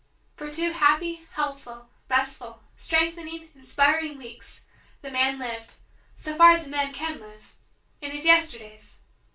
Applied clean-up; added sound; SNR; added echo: none; none; none; reverberation time 0.2 s.